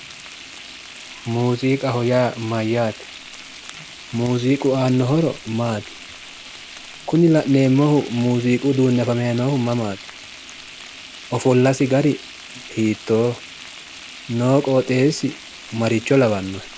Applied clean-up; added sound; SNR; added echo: none; Frying (food); 17 dB; none.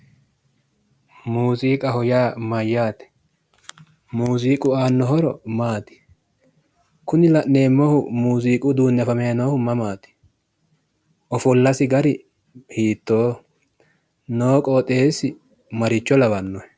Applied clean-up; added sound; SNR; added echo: none; none; none; none.